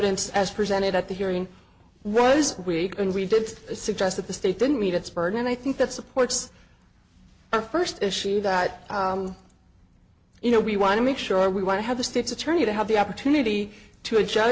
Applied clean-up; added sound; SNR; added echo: none; none; none; none.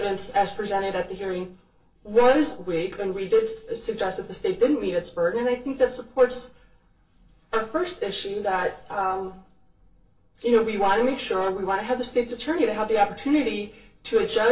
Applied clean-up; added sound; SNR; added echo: neural separator model SepFormer DNS4.